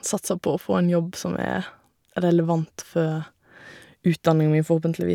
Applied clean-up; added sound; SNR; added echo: none; none; none; none.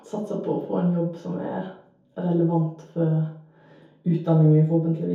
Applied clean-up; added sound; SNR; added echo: none; none; none; reverberation time 0.6 s.